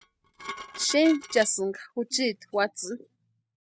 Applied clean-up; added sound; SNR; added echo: none; Dishes, pots, and pans; 14 dB; none.